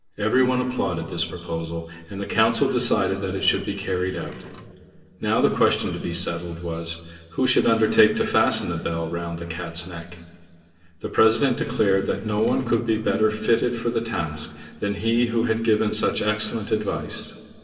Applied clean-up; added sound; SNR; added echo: neural separator model SepFormer DNS4.